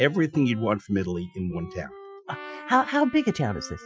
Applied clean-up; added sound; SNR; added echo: classical method Wiener filter.